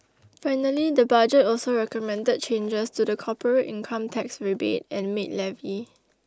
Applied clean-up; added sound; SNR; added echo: none; none; none; none.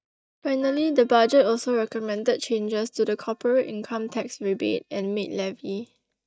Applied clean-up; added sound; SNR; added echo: neural mask model DeepFilterNet 3.